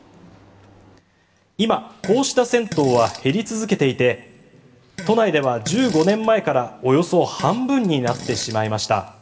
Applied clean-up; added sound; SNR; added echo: none; Fart; 15 dB; reverberation time 0.9 s.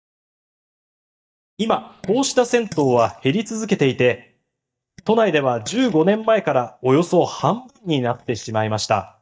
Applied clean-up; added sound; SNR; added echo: neural mask model DeepFilterNet 3.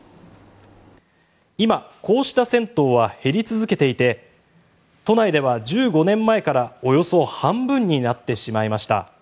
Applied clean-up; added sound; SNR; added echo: none; none; none; none.